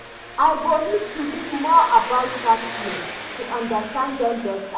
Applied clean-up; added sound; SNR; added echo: none; Engine; 11 dB; reverberation time 0.6 s.